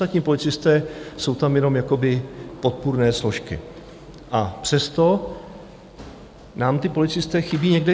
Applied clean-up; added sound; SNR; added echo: none; none; none; none.